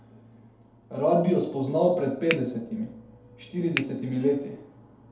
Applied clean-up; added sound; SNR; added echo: none; Finger snapping; 4 dB; reverberation time 2.0 s.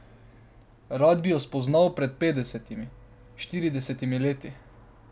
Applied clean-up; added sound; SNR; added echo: none; none; none; none.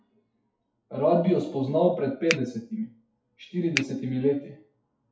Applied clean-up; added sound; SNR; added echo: classical method WPE with log-MMSE.